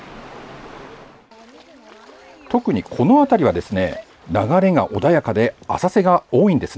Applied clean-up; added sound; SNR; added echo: none; none; none; none.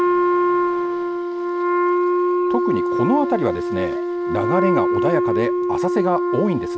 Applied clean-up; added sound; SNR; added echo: none; Wind instrument, woodwind instrument; -5 dB; none.